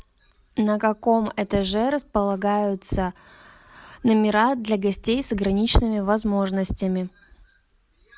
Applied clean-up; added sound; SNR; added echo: none; none; none; none.